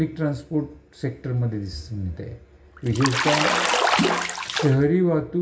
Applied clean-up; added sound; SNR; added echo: none; Bathtub (filling or washing) / Splash, splatter; -2 dB; reverberation time 0.1 s.